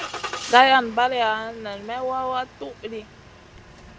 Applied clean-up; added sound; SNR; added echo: none; Engine starting; 15 dB; none.